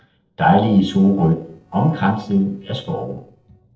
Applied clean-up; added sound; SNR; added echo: neural separator model SepFormer DNS4.